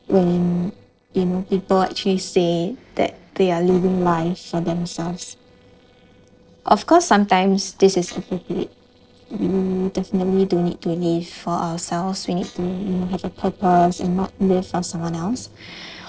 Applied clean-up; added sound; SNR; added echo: neural separator model SepFormer DNS4.